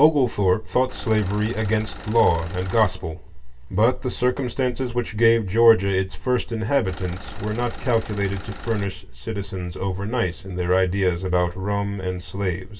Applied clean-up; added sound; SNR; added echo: none; Engine; 15 dB; reverberation time 0.2 s.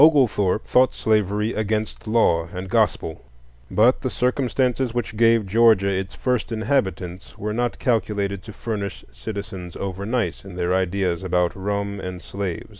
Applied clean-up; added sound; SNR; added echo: none; none; none; none.